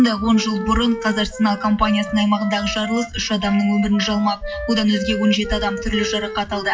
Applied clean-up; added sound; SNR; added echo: classical method WPE with log-MMSE.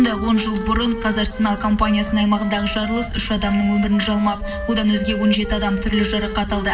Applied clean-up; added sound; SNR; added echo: none; Wind instrument, woodwind instrument; 12 dB; reverberation time 2.7 s.